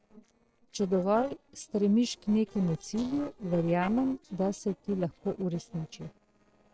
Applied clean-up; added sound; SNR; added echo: neural separator model SepFormer DNS4.